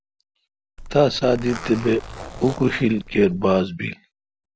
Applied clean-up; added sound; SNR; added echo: none; Zipper (clothing); 14 dB; none.